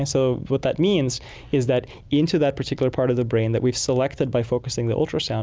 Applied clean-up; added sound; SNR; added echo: none; none; none; none.